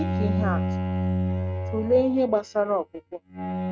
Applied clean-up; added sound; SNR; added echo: neural mask model RNNoise.